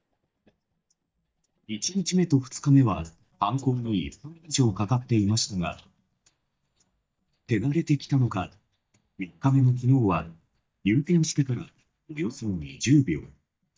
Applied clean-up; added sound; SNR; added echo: neural mask model DeepFilterNet 3.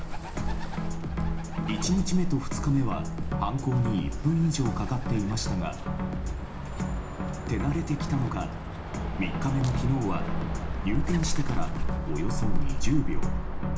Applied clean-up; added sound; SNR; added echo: none; Bird; 1 dB; reverberation time 0.4 s.